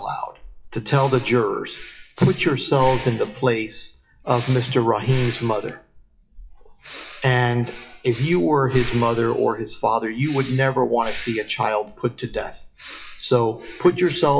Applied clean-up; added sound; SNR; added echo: classical method WPE with log-MMSE.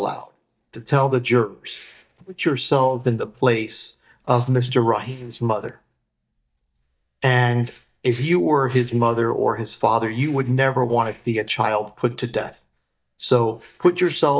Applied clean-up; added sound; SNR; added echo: neural mask model DeepFilterNet 3.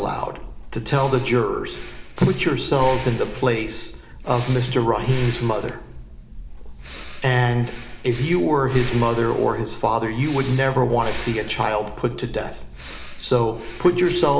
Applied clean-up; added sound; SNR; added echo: none; Breathing; 11 dB; reverberation time 0.9 s.